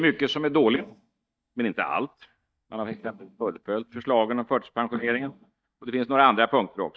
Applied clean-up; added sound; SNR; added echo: neural mask model DeepFilterNet 3.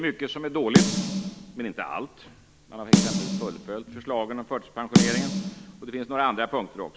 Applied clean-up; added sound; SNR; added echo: none; Snare drum; -4 dB; none.